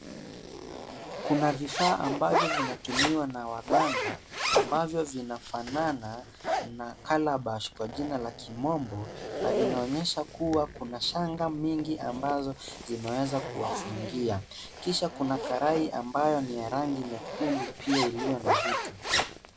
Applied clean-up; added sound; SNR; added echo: none; Zipper (clothing); 3 dB; none.